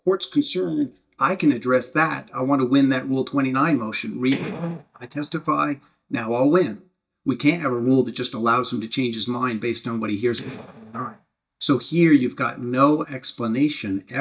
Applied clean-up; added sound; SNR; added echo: neural mask model DeepFilterNet 3.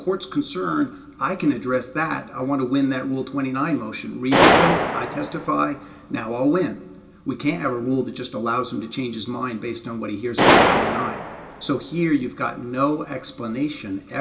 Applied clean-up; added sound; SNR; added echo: none; Gunshot, gunfire; 1 dB; reverberation time 0.2 s.